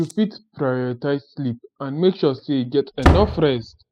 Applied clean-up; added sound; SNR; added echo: classical method spectral subtraction.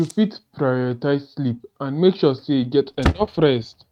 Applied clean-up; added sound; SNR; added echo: neural mask model RNNoise.